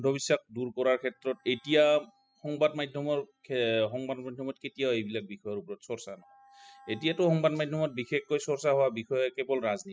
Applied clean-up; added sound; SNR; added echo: classical method spectral subtraction.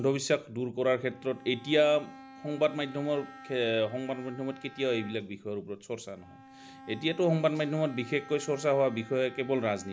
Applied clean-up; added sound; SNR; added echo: none; Bowed string instrument; 20 dB; none.